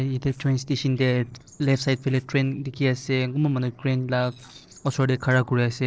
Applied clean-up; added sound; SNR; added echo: neural separator model SepFormer DNS4.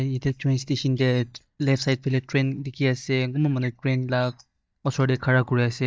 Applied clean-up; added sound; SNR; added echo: neural mask model DeepFilterNet 3.